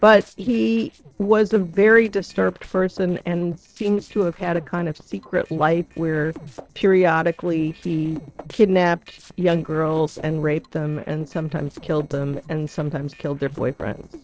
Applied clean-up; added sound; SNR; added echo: neural separator model SepFormer DNS4.